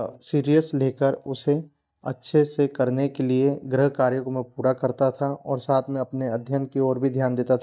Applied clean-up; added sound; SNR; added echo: neural mask model DeepFilterNet 3.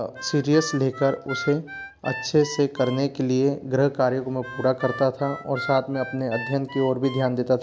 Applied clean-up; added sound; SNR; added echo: none; Harmonica; 13 dB; none.